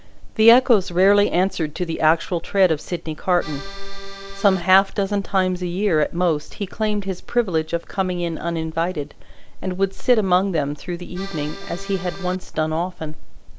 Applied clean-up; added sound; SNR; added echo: none; Accordion; 15 dB; none.